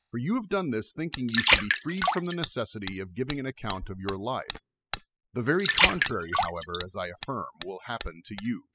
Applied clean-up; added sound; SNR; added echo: classical method spectral subtraction.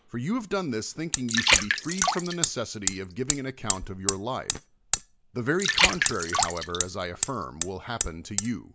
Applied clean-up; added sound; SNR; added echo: none; Hammer + Water; -3 dB; none.